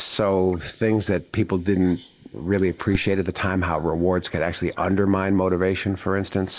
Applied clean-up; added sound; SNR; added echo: neural mask model Resemble Enhance denoiser.